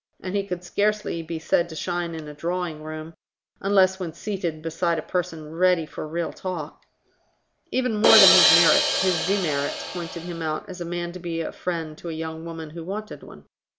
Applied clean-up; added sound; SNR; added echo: none; Crash cymbal; -4 dB; none.